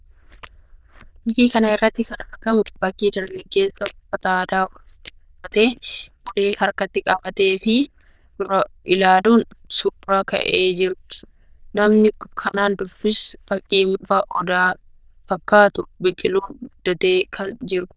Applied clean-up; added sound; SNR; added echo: neural diffusion model UNIVERSE++.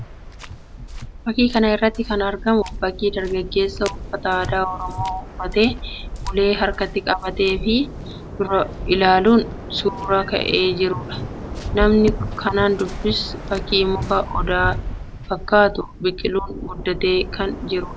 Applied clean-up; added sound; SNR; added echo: none; Waves, surf; 9 dB; none.